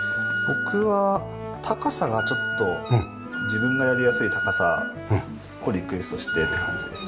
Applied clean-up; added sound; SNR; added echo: none; Wind instrument, woodwind instrument; 3 dB; none.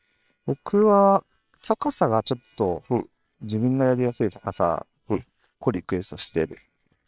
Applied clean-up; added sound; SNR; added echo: neural separator model SepFormer WHAM!.